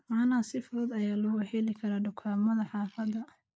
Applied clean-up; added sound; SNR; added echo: neural mask model Resemble Enhance denoiser.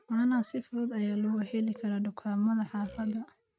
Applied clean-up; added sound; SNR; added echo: neural mask model RNNoise.